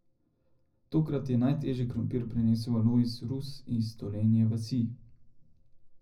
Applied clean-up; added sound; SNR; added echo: none; none; none; reverberation time 0.4 s.